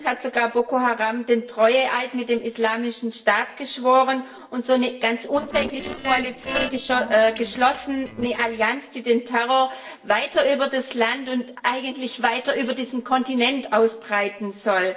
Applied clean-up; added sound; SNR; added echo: neural separator model SepFormer DNS4.